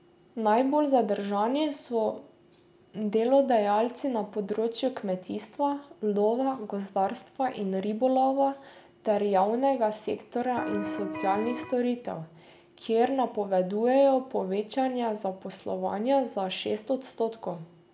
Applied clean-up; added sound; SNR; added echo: none; Electric guitar; 6 dB; none.